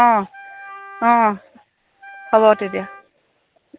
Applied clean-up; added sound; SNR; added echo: none; Wind instrument, woodwind instrument; 19 dB; none.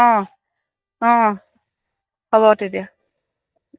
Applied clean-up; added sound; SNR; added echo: neural mask model DeepFilterNet 3.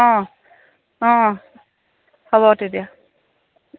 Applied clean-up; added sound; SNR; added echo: none; none; none; none.